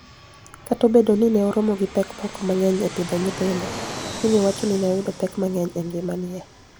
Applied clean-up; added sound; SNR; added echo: none; Fixed-wing aircraft, airplane; 13 dB; none.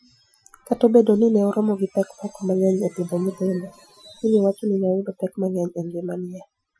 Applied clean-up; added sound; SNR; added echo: classical method Wiener filter.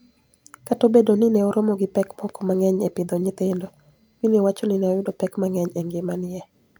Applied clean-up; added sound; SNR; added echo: none; none; none; none.